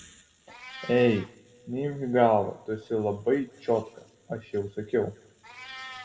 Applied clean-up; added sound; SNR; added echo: none; Meow; 20 dB; reverberation time 1.1 s.